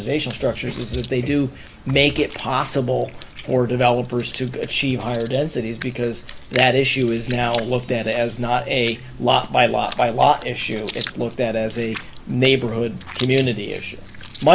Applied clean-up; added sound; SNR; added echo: none; Wind chime + Chewing, mastication; 16 dB; none.